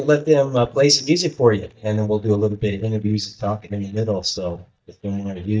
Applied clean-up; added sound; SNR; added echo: neural mask model DeepFilterNet 3.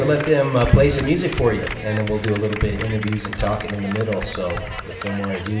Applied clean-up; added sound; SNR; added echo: none; Clapping; 12 dB; reverberation time 1.2 s.